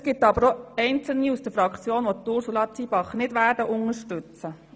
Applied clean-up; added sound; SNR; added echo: none; none; none; none.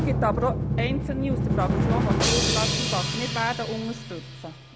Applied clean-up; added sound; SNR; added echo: none; Drum; -4 dB; none.